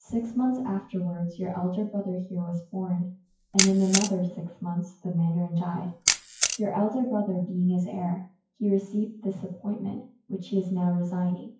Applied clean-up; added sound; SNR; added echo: classical method WPE with log-MMSE.